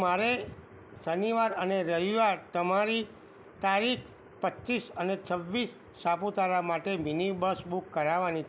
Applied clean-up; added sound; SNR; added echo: none; none; none; none.